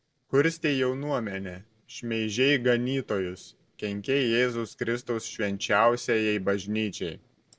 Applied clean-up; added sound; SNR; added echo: neural separator model SepFormer DNS4.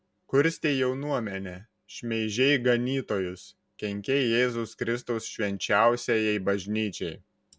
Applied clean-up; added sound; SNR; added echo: none; none; none; none.